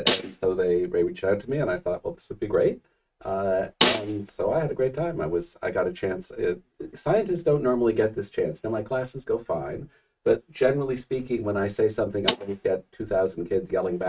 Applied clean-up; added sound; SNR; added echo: neural mask model RNNoise.